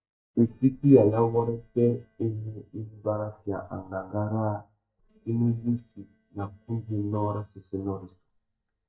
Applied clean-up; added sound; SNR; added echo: neural mask model DeepFilterNet 3.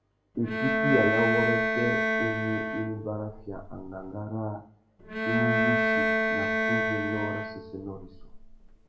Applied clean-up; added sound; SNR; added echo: none; Bowed string instrument; -4 dB; reverberation time 0.5 s.